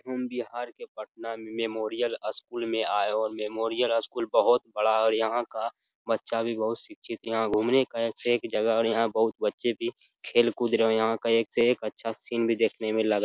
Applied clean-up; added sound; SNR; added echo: none; none; none; none.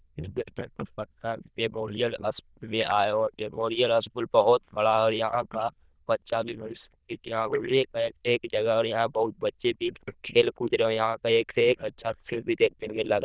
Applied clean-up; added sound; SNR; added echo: neural diffusion model UNIVERSE++.